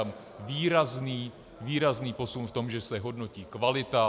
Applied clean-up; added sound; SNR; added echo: none; none; none; none.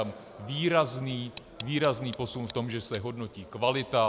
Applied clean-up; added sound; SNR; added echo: none; Tick; 19 dB; none.